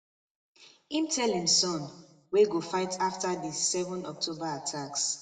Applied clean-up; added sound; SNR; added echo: none; none; none; reverberation time 0.7 s.